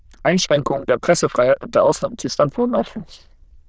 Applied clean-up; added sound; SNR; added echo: neural diffusion model UNIVERSE++.